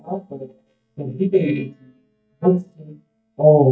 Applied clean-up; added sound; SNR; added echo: neural mask model DeepFilterNet 3.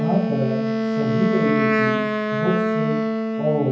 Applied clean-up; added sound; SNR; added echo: none; Wind instrument, woodwind instrument; -3 dB; reverberation time 0.9 s.